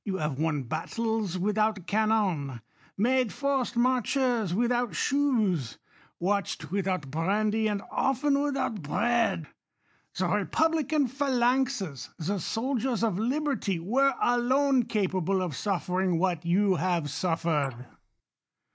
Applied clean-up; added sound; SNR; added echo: neural mask model Resemble Enhance denoiser.